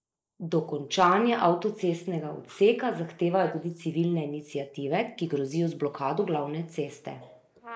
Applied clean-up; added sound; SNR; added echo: neural mask model Resemble Enhance denoiser.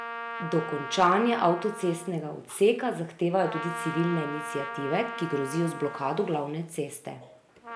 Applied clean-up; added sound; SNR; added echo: none; Trumpet; 10 dB; none.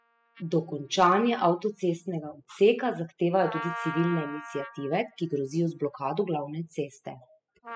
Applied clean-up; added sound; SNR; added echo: classical method spectral subtraction.